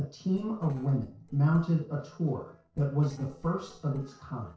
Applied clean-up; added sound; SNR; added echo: neural separator model SepFormer DNS4.